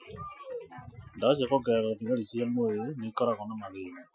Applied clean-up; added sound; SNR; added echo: classical method Wiener filter.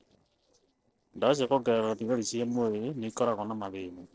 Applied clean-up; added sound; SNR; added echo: neural separator model SepFormer DNS4.